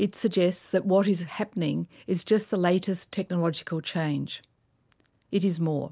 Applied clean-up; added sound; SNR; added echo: none; none; none; none.